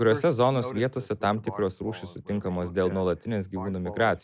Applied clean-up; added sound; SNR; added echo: none; none; none; none.